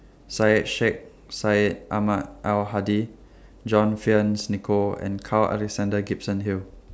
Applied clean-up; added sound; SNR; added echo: none; none; none; none.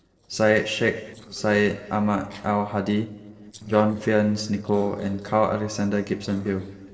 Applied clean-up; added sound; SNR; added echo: neural separator model SepFormer DNS4.